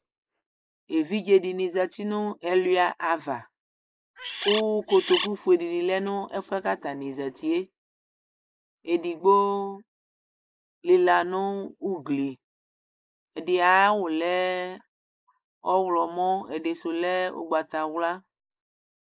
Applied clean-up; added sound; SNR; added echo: neural mask model Resemble Enhance denoiser.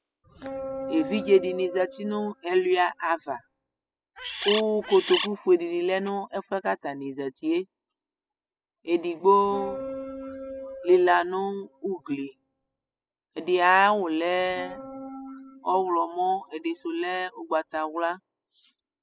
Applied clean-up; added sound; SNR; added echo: classical method spectral subtraction.